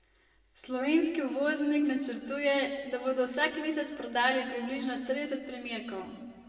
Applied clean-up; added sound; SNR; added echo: none; none; none; reverberation time 1.9 s.